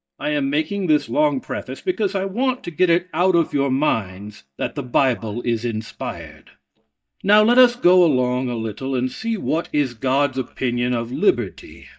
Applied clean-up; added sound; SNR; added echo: neural mask model DeepFilterNet 3.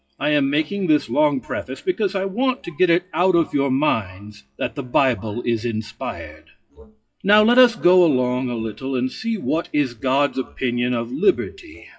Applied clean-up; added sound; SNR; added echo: classical method WPE with log-MMSE.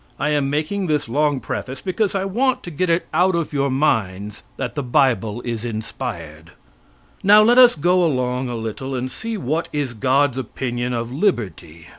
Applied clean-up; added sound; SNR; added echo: none; none; none; none.